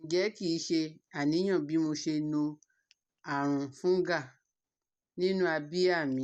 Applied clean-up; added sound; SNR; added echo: none; none; none; none.